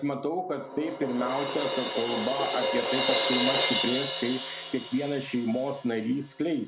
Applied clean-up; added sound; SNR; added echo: none; Crash cymbal; 2 dB; none.